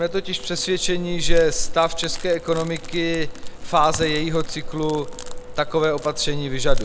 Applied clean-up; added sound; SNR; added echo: none; Crackle; 1 dB; none.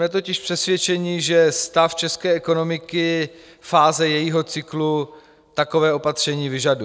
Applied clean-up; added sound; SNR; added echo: none; none; none; none.